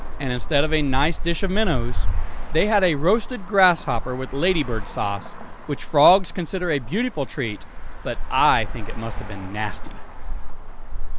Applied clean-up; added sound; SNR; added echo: none; Traffic noise, roadway noise; 0 dB; none.